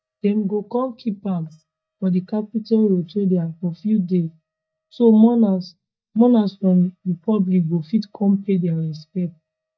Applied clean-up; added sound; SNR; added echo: neural mask model DeepFilterNet 3.